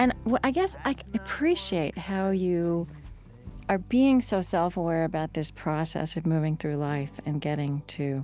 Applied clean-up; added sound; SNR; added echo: none; none; none; none.